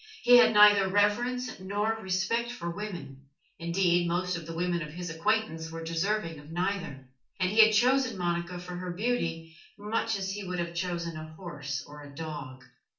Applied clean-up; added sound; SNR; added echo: none; none; none; reverberation time 0.3 s.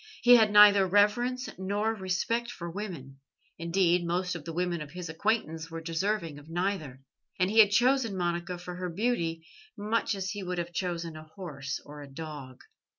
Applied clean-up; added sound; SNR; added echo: none; none; none; none.